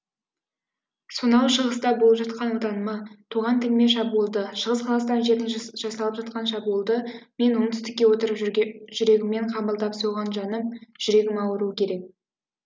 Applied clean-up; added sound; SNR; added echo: none; none; none; none.